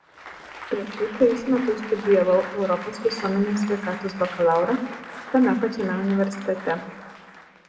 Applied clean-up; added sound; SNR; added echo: none; Applause; 15 dB; reverberation time 1.2 s.